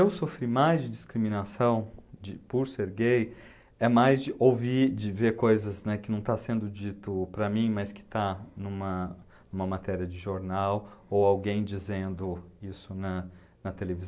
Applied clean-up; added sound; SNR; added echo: none; none; none; none.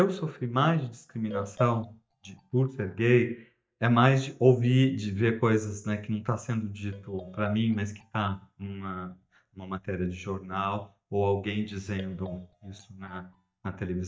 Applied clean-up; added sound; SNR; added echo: neural mask model DeepFilterNet 3.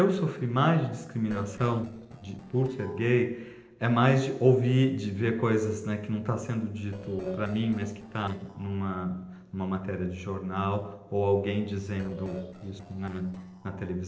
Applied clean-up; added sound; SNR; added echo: neural separator model SepFormer DNS4.